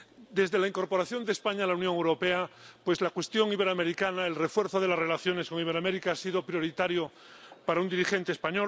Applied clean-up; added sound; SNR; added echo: none; none; none; none.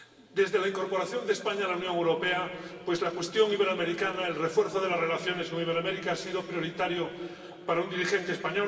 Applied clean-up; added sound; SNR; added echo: none; none; none; reverberation time 2.4 s.